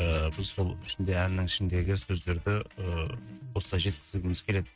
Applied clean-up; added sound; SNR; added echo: neural mask model RNNoise.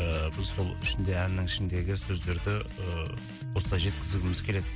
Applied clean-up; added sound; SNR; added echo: none; Wind instrument, woodwind instrument; 20 dB; none.